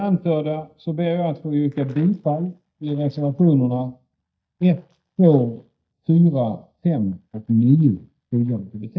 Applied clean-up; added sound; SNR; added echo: neural mask model DeepFilterNet 3.